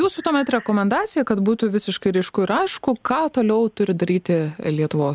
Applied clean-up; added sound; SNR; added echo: none; none; none; none.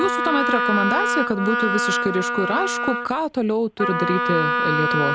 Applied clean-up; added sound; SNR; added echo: none; Wind instrument, woodwind instrument; -1 dB; none.